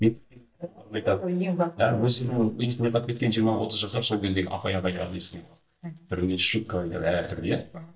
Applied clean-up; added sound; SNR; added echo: neural mask model DeepFilterNet 3.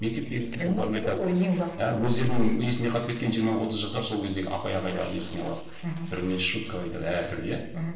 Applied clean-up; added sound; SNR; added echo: neural separator model SepFormer DNS4.